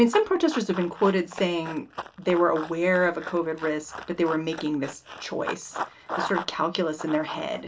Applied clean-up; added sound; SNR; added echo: none; Run; 12 dB; reverberation time 0.2 s.